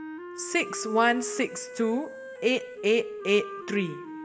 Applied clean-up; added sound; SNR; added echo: none; Wind instrument, woodwind instrument; 11 dB; reverberation time 1.2 s.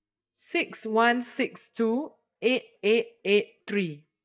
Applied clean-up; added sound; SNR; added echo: neural mask model DeepFilterNet 3.